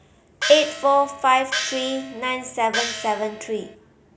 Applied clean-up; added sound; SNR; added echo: none; Gong; 8 dB; none.